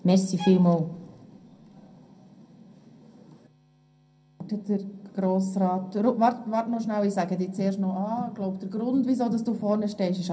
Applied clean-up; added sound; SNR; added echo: none; Bowed string instrument; 18 dB; reverberation time 0.2 s.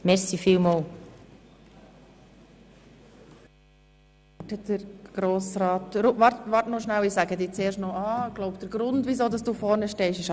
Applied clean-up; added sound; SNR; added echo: none; none; none; none.